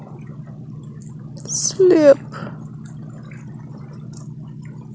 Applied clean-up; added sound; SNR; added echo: none; none; none; none.